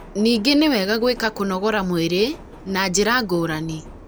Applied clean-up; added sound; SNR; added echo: none; Subway, metro, underground; 19 dB; none.